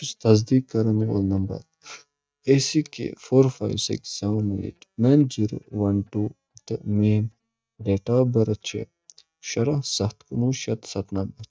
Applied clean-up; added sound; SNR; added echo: neural mask model DeepFilterNet 3.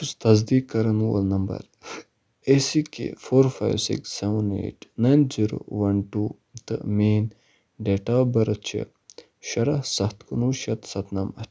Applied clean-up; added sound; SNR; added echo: none; none; none; none.